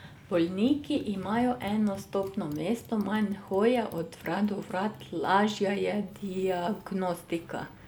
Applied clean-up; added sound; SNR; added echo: none; Motorcycle; 20 dB; none.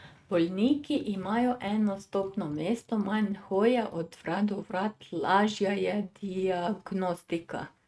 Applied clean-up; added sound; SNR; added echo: neural mask model RNNoise.